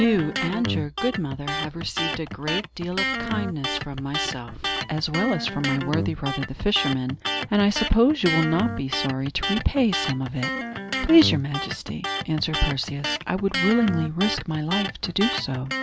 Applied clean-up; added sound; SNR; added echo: none; Electric guitar; 5 dB; none.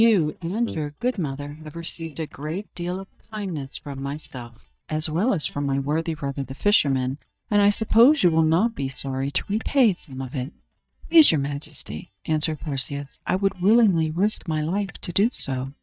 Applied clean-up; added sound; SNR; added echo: neural mask model DeepFilterNet 3.